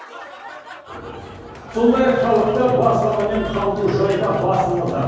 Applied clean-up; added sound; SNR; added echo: none; Applause / Crowd; 16 dB; reverberation time 1.3 s.